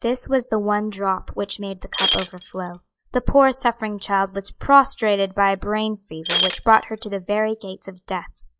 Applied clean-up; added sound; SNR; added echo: classical method log-MMSE.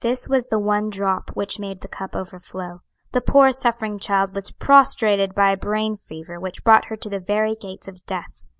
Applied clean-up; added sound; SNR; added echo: none; none; none; none.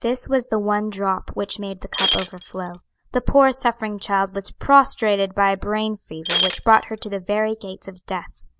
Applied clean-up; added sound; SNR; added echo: none; Shatter; 4 dB; none.